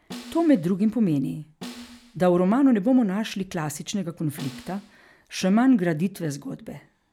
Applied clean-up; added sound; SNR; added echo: none; Snare drum; 20 dB; none.